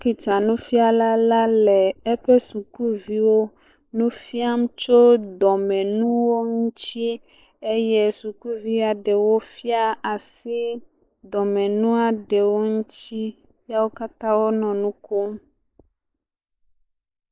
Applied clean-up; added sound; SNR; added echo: neural mask model Resemble Enhance denoiser.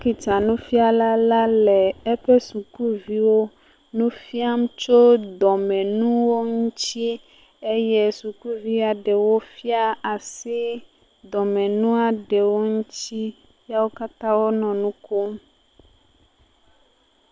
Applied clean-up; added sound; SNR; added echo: none; none; none; none.